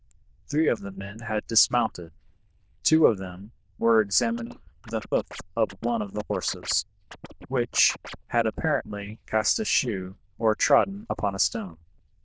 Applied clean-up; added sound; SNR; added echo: neural diffusion model UNIVERSE++.